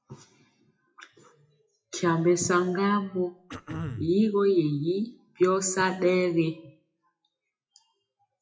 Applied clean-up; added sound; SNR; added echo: classical method WPE with log-MMSE.